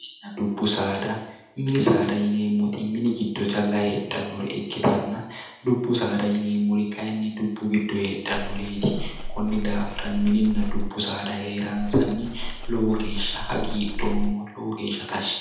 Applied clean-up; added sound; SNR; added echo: none; Livestock, farm animals, working animals; 2 dB; reverberation time 0.8 s.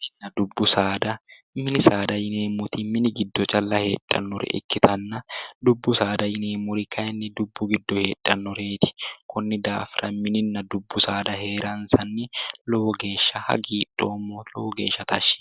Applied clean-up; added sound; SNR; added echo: none; none; none; none.